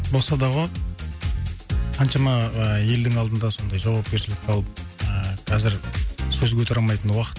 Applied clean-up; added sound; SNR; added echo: none; none; none; none.